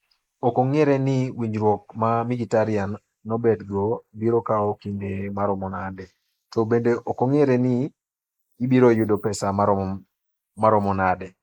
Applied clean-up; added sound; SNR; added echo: neural mask model Resemble Enhance denoiser.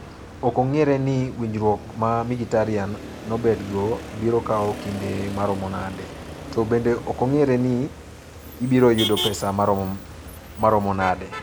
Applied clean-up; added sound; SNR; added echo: none; Motor vehicle (road); 12 dB; none.